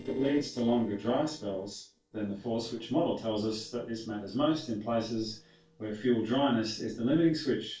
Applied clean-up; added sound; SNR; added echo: neural separator model SepFormer DNS4.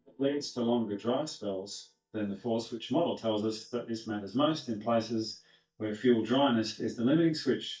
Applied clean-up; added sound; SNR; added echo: neural mask model DeepFilterNet 3.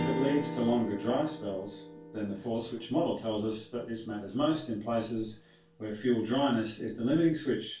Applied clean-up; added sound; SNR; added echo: none; Strum; 11 dB; reverberation time 0.3 s.